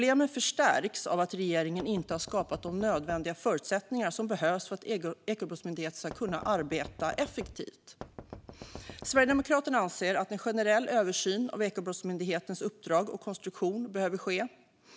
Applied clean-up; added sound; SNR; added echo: none; Knock; 16 dB; none.